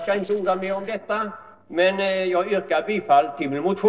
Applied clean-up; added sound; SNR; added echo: neural separator model SepFormer DNS4.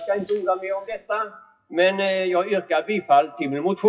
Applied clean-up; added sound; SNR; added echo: classical method WPE with log-MMSE.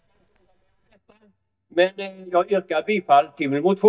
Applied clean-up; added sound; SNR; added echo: neural mask model DeepFilterNet 3.